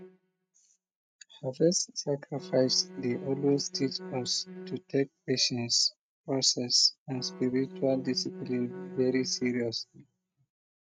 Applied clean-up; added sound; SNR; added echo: neural mask model RNNoise.